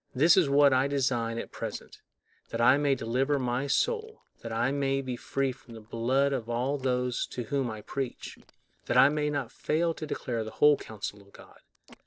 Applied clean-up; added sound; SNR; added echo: neural separator model SepFormer DNS4.